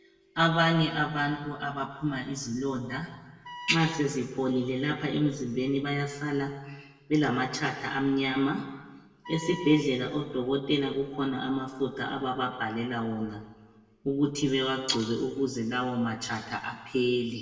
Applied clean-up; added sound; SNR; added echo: none; Wind instrument, woodwind instrument; 15 dB; reverberation time 1.1 s.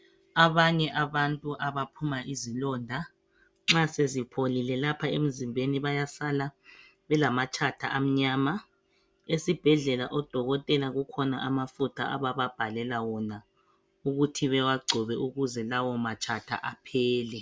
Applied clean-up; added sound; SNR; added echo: none; none; none; none.